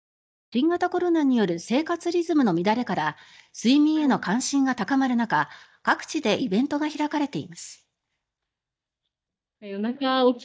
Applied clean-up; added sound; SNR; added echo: neural mask model DeepFilterNet 3.